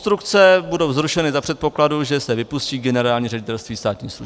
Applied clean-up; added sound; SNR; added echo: none; none; none; none.